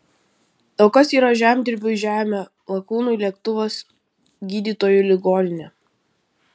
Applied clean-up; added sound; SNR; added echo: none; none; none; none.